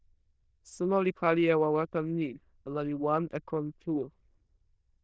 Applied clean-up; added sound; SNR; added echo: neural diffusion model UNIVERSE++.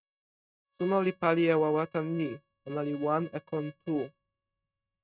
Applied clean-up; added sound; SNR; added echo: neural mask model RNNoise.